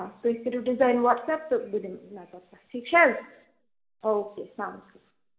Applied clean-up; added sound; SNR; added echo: none; none; none; reverberation time 0.6 s.